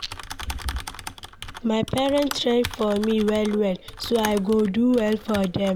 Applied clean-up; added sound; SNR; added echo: none; Typing; 12 dB; none.